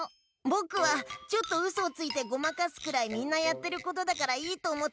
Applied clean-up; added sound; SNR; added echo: none; none; none; none.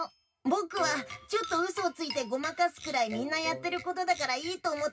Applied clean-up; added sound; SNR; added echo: none; none; none; reverberation time 0.4 s.